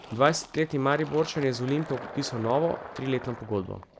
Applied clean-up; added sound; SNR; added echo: none; Fill (with liquid); 14 dB; none.